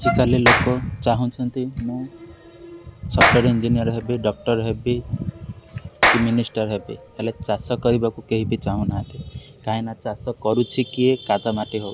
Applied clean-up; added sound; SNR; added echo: none; Wind instrument, woodwind instrument + Clapping; 2 dB; none.